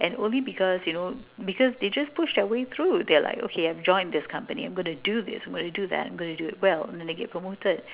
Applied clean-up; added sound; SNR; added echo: none; none; none; none.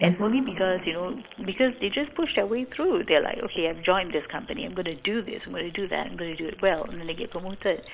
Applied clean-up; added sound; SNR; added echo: neural mask model Resemble Enhance denoiser.